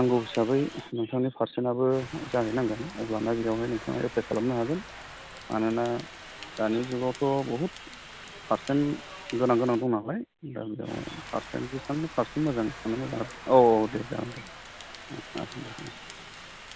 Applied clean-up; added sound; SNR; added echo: none; Rain; 15 dB; none.